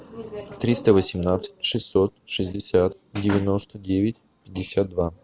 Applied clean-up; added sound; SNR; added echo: none; none; none; none.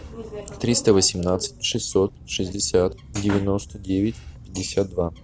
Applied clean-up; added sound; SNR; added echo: none; Bird; 18 dB; none.